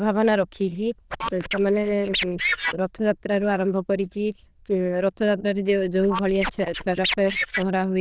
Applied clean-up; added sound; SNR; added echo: neural diffusion model UNIVERSE++.